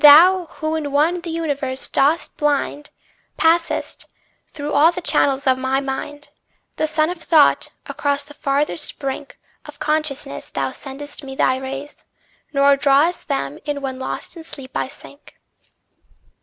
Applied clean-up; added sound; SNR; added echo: none; none; none; none.